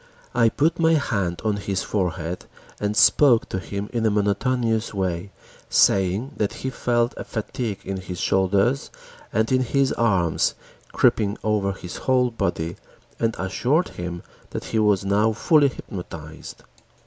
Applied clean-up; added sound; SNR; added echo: none; none; none; none.